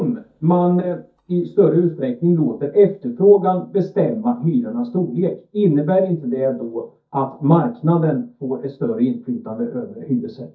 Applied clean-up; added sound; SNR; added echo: neural mask model DeepFilterNet 3.